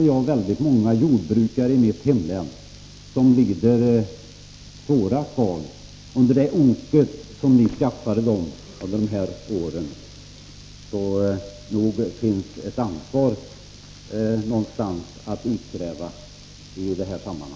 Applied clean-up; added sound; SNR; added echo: none; none; none; none.